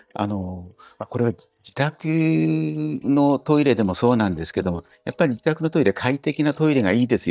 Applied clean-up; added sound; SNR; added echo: neural mask model DeepFilterNet 3.